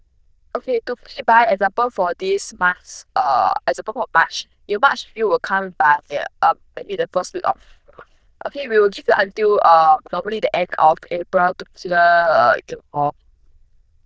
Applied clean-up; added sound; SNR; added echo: neural diffusion model UNIVERSE++.